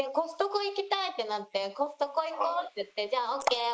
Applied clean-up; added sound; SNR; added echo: neural mask model Resemble Enhance denoiser.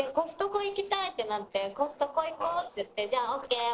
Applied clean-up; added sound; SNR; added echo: neural separator model SepFormer DNS4.